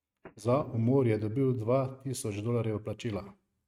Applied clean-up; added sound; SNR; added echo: neural mask model RNNoise.